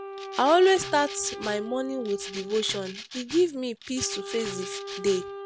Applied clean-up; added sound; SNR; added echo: none; Rattle (instrument) + Wind instrument, woodwind instrument; 11 dB; none.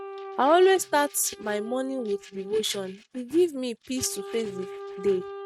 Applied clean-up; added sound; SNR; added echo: neural mask model RNNoise.